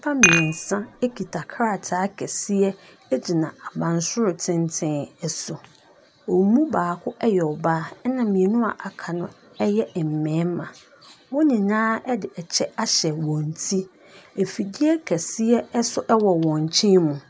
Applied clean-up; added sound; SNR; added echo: none; Dishes, pots, and pans; 0 dB; none.